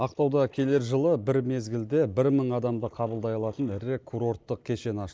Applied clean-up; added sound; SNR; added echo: neural mask model Resemble Enhance denoiser.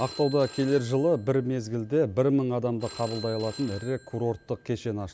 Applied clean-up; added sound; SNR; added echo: none; Telephone; 19 dB; none.